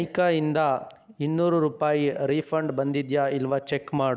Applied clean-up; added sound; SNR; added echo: none; none; none; none.